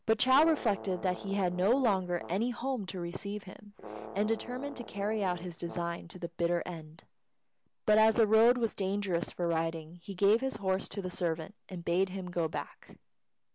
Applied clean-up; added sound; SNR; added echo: none; Brass instrument; 15 dB; none.